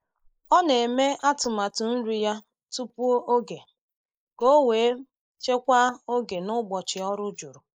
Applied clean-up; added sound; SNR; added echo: neural mask model Resemble Enhance denoiser.